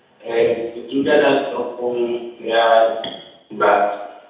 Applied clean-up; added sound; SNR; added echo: none; none; none; reverberation time 0.8 s.